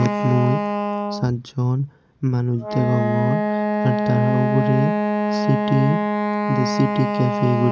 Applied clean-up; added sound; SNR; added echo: none; Wind instrument, woodwind instrument; 1 dB; none.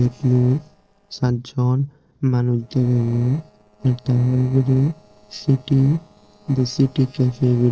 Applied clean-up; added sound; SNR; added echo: neural separator model SepFormer DNS4.